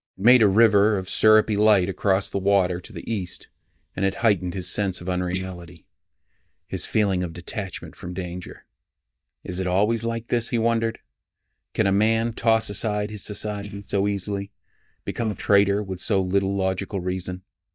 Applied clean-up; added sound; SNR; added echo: neural mask model DeepFilterNet 3.